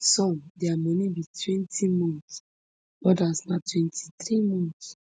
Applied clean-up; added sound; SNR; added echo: none; none; none; none.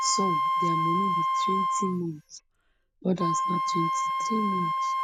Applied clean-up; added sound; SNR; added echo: none; Wind instrument, woodwind instrument; -4 dB; none.